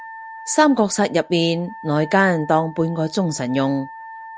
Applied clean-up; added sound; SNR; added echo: none; Wind instrument, woodwind instrument; 17 dB; none.